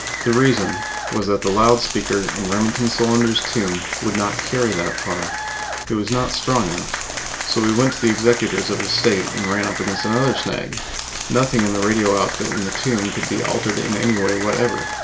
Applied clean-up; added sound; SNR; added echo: none; Applause; 6 dB; none.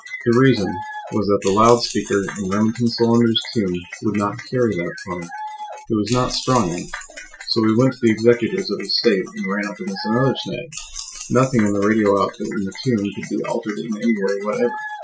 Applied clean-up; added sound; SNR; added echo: classical method Wiener filter.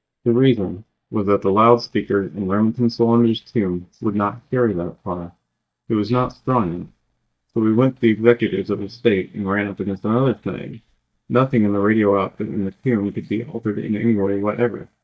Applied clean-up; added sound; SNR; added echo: neural mask model DeepFilterNet 3.